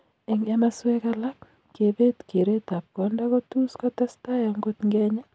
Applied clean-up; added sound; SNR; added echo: none; none; none; none.